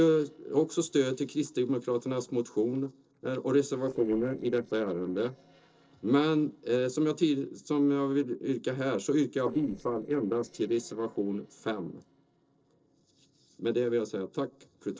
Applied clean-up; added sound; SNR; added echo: neural separator model SepFormer DNS4.